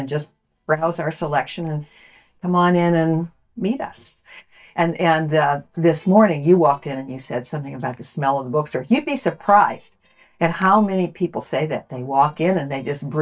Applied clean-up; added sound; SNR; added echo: neural mask model DeepFilterNet 3.